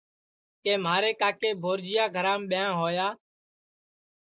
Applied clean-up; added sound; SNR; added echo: neural mask model Resemble Enhance denoiser.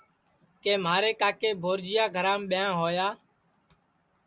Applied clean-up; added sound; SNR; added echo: none; none; none; none.